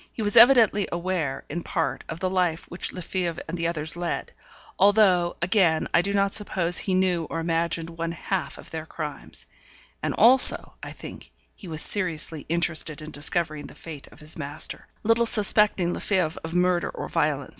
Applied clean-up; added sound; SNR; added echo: none; none; none; none.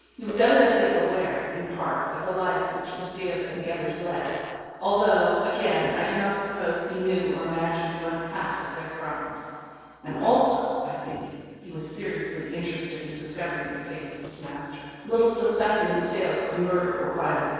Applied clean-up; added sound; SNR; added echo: neural separator model SepFormer DNS4.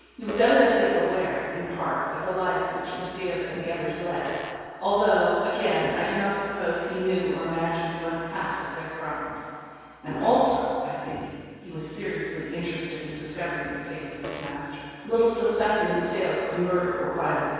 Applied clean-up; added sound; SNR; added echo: none; Fart; 11 dB; reverberation time 2.2 s.